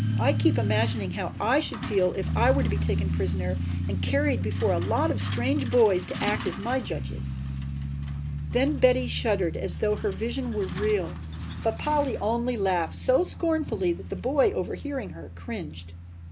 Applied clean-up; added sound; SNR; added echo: none; Truck; 3 dB; none.